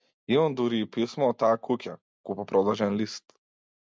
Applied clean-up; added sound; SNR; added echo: none; none; none; none.